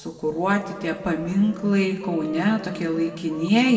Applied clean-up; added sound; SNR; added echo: none; Chicken, rooster; 19 dB; reverberation time 1.8 s.